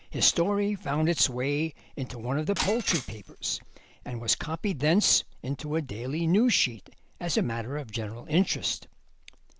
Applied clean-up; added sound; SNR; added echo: none; Shatter; 9 dB; none.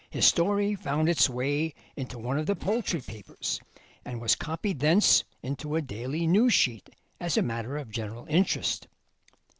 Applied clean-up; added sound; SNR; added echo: neural separator model SepFormer DNS4.